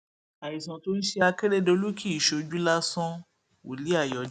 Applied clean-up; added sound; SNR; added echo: none; none; none; none.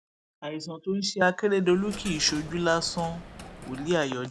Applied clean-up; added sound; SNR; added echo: none; Coin (dropping); 15 dB; none.